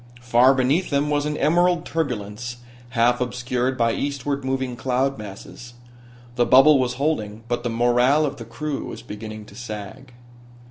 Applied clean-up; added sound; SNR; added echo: none; none; none; none.